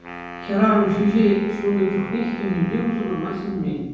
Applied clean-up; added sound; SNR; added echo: none; Wind instrument, woodwind instrument; 14 dB; reverberation time 1.1 s.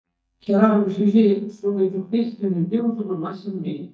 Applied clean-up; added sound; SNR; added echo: neural mask model DeepFilterNet 3.